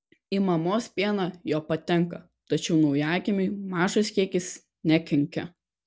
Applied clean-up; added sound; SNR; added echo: none; none; none; none.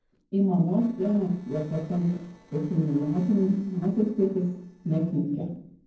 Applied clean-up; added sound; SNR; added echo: neural separator model SepFormer DNS4.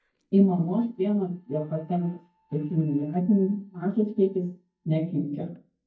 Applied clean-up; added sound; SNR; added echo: neural mask model DeepFilterNet 3.